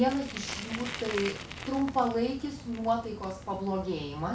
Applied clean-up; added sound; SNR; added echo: none; Bicycle; 10 dB; reverberation time 0.3 s.